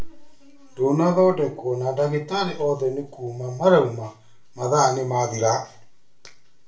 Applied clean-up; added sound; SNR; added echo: none; none; none; reverberation time 0.3 s.